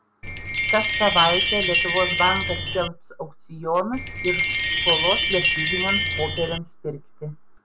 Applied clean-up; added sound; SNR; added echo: none; Chime; -2 dB; none.